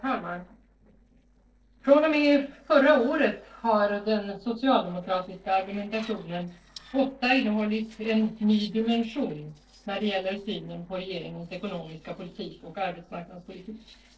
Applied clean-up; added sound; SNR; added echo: neural separator model SepFormer DNS4.